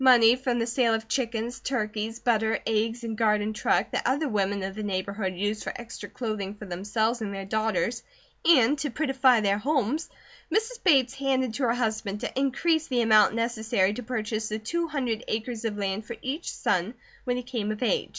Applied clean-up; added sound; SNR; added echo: none; none; none; none.